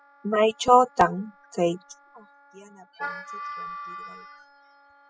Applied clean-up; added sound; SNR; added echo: classical method spectral subtraction.